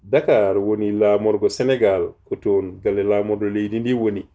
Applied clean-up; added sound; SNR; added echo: none; none; none; none.